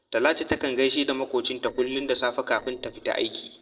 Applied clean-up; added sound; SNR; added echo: neural separator model SepFormer DNS4.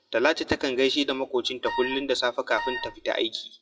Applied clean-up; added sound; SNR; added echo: classical method WPE with log-MMSE.